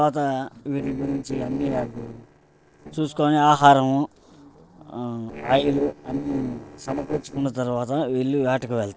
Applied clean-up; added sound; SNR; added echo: neural separator model SepFormer DNS4.